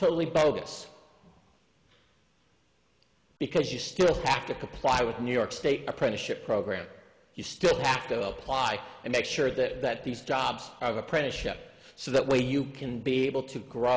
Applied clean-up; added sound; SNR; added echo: none; none; none; none.